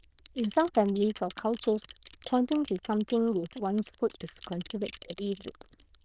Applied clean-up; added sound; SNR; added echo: neural diffusion model UNIVERSE++.